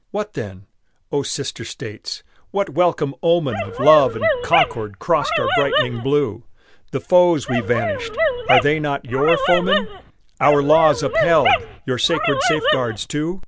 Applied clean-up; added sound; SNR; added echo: none; Dog; 2 dB; none.